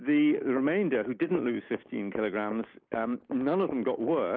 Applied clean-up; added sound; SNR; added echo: neural mask model Resemble Enhance denoiser.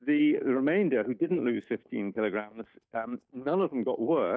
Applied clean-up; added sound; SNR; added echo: neural mask model DeepFilterNet 3.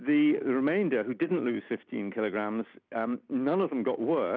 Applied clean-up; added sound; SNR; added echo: none; none; none; none.